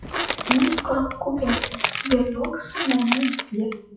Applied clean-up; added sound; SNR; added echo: classical method WPE with log-MMSE.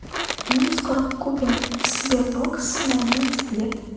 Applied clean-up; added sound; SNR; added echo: none; Crushing / Wood; 5 dB; reverberation time 1.1 s.